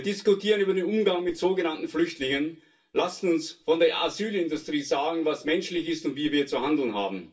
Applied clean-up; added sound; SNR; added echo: none; none; none; reverberation time 0.2 s.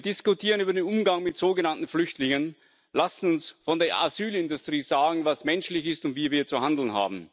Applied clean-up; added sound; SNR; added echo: none; none; none; none.